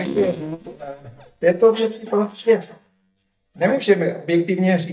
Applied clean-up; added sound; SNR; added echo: neural mask model DeepFilterNet 3.